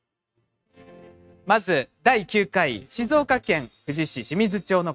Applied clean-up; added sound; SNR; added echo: neural mask model RNNoise.